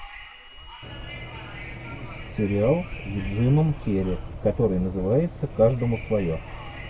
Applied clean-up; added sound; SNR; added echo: none; Wind; 12 dB; none.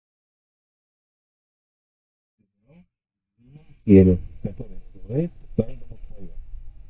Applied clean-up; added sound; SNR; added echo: neural mask model DeepFilterNet 3.